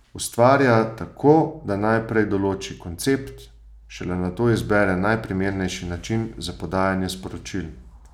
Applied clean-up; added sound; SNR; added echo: none; none; none; none.